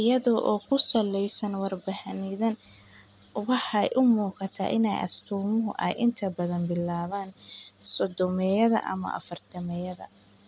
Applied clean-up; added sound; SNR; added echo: none; none; none; none.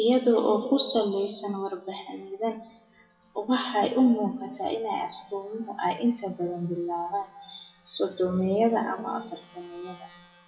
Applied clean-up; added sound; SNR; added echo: classical method WPE with log-MMSE.